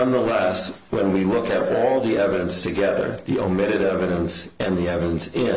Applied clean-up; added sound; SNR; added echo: none; none; none; none.